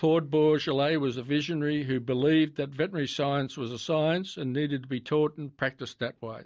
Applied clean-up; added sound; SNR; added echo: none; none; none; none.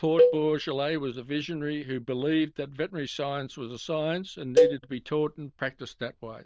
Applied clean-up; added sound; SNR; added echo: neural diffusion model UNIVERSE++.